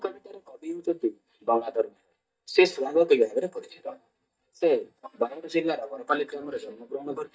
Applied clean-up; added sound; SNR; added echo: neural mask model DeepFilterNet 3.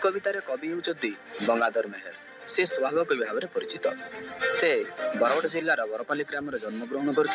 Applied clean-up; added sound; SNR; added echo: none; none; none; none.